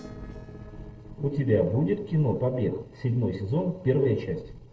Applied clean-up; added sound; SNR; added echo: neural separator model SepFormer DNS4.